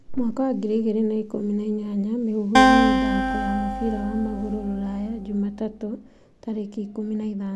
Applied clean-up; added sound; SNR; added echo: none; Acoustic guitar; -2 dB; none.